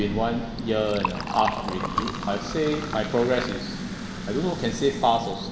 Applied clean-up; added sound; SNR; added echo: none; Liquid; 8 dB; reverberation time 1.1 s.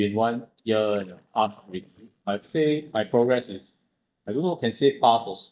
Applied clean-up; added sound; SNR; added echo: neural mask model DeepFilterNet 3.